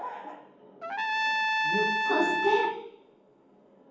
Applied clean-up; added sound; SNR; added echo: none; Trumpet; -4 dB; reverberation time 1.2 s.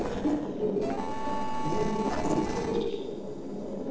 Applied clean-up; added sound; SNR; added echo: neural separator model SepFormer DNS4.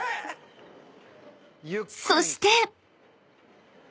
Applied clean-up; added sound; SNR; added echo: none; none; none; none.